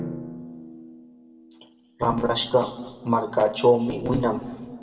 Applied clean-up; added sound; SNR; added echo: none; Drum; 17 dB; reverberation time 1.7 s.